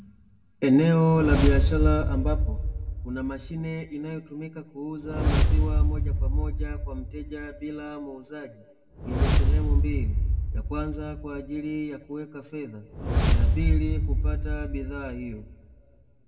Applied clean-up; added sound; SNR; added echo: none; Whoosh, swoosh, swish; -4 dB; reverberation time 1.5 s.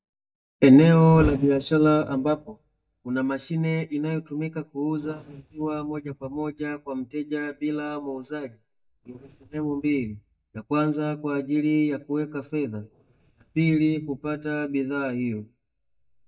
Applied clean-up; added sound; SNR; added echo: neural mask model DeepFilterNet 3.